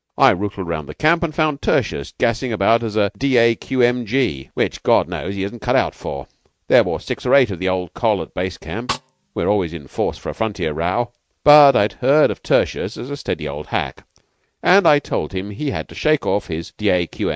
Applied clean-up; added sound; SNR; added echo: neural mask model RNNoise.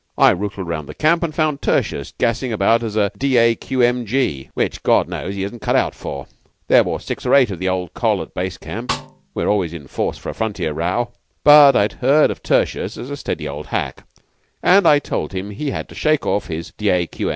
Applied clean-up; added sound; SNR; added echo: none; Snare drum; 10 dB; none.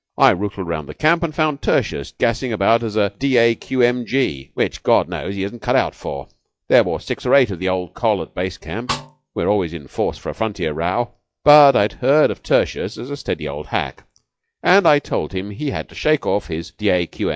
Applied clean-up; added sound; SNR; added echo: classical method log-MMSE.